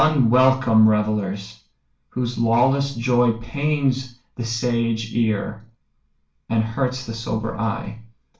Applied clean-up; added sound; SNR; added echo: none; none; none; reverberation time 0.3 s.